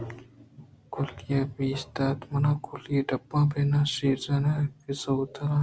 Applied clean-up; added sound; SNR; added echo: none; none; none; none.